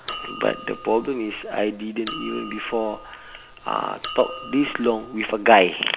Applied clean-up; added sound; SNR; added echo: none; Chink, clink; 15 dB; none.